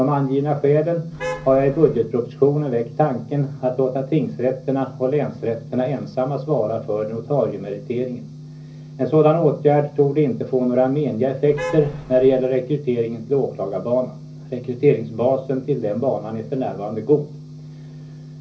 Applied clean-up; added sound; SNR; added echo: none; Traffic noise, roadway noise / Vehicle horn, car horn, honking; 11 dB; reverberation time 0.5 s.